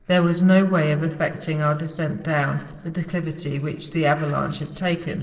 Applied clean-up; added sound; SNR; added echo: neural separator model SepFormer DNS4.